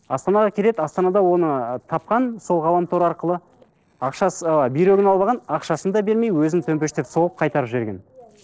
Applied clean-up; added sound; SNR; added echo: neural separator model SepFormer DNS4.